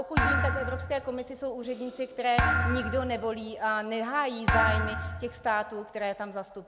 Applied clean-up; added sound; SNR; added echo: none; Thump, thud; -1 dB; none.